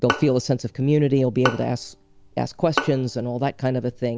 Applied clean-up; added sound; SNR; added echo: none; Bowed string instrument; 9 dB; none.